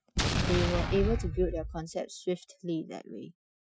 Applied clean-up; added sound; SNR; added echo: classical method Wiener filter.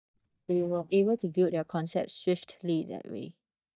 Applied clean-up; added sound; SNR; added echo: neural mask model DeepFilterNet 3.